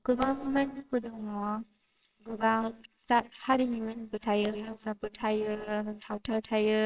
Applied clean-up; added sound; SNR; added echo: neural separator model SepFormer WHAMR!.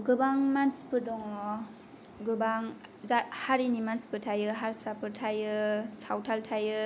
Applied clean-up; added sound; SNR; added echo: none; none; none; none.